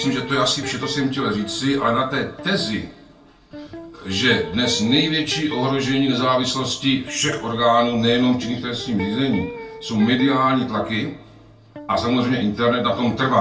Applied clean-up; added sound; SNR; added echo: none; Electric guitar; 15 dB; reverberation time 0.2 s.